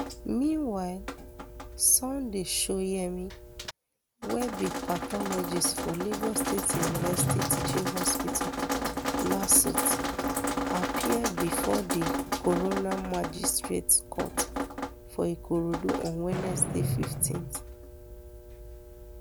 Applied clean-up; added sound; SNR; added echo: none; Drip + Fireworks; 2 dB; none.